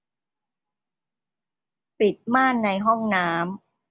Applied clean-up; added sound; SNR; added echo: none; none; none; none.